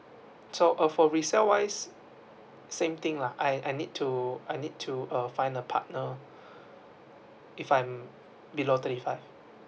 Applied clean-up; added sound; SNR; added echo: none; none; none; none.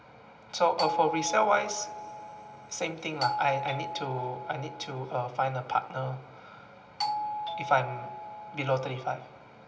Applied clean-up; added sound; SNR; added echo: none; Doorbell; 5 dB; reverberation time 2.4 s.